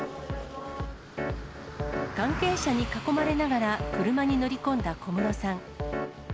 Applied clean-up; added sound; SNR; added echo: none; Car passing by; 12 dB; none.